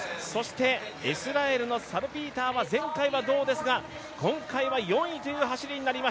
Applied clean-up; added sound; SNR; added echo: none; none; none; none.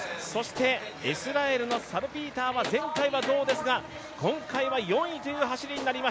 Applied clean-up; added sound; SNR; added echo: none; Gunshot, gunfire; 14 dB; none.